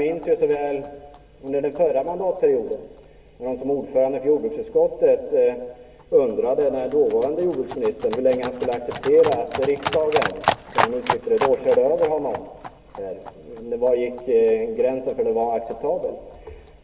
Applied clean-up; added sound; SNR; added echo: none; Livestock, farm animals, working animals; 11 dB; reverberation time 1.6 s.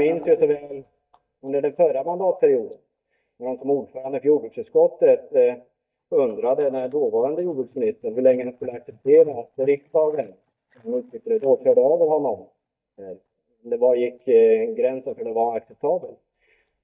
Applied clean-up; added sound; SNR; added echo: neural mask model DeepFilterNet 3.